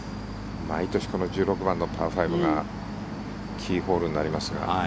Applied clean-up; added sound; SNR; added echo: none; none; none; none.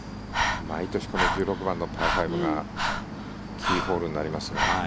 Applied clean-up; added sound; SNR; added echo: none; Breathing; 1 dB; none.